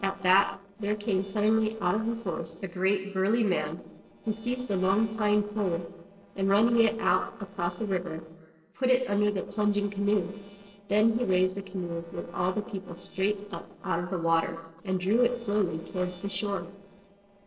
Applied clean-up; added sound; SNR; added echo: neural separator model SepFormer DNS4.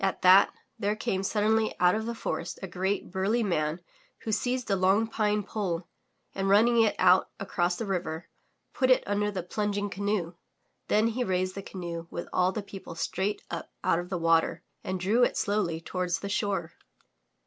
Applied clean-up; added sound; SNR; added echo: none; none; none; none.